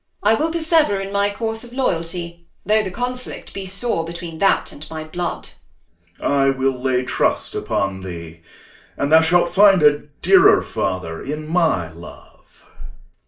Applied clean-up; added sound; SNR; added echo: none; none; none; reverberation time 0.3 s.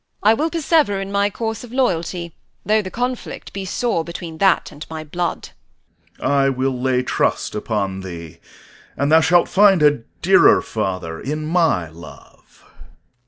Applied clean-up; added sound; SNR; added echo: none; none; none; none.